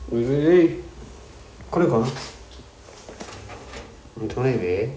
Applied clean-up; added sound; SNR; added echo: none; none; none; none.